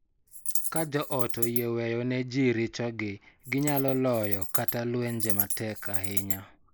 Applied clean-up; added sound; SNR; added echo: neural mask model Resemble Enhance denoiser.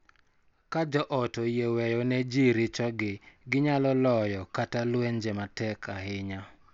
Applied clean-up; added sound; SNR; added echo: none; none; none; none.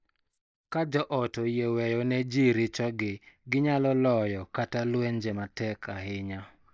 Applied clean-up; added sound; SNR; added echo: neural mask model DeepFilterNet 3.